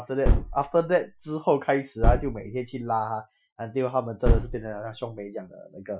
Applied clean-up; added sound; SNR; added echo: classical method Wiener filter.